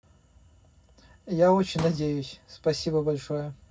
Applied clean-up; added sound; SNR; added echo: none; Explosion; 13 dB; reverberation time 0.4 s.